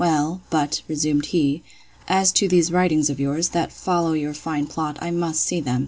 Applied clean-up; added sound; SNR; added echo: none; none; none; none.